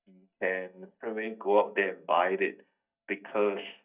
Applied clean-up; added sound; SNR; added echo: neural mask model DeepFilterNet 3.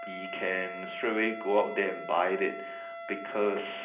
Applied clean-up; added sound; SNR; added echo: none; Wind instrument, woodwind instrument; 9 dB; reverberation time 0.5 s.